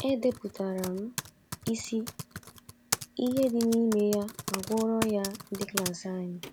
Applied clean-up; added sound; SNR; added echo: none; Typing; 9 dB; none.